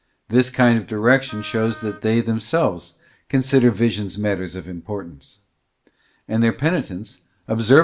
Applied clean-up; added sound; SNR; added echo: none; Wind instrument, woodwind instrument; 19 dB; reverberation time 0.3 s.